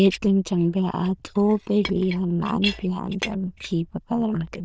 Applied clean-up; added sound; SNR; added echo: neural diffusion model UNIVERSE++.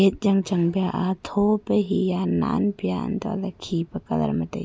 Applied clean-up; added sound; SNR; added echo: none; none; none; none.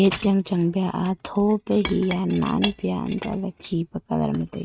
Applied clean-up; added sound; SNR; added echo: neural mask model RNNoise.